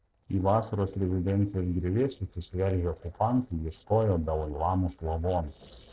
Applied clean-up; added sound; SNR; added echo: neural separator model SepFormer DNS4.